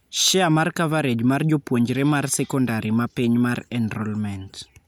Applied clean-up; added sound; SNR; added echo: none; none; none; none.